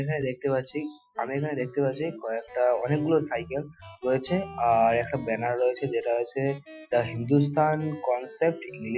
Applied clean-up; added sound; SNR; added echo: classical method Wiener filter.